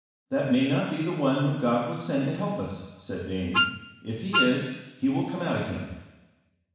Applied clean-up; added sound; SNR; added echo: none; Wind instrument, woodwind instrument; -1 dB; reverberation time 1.1 s.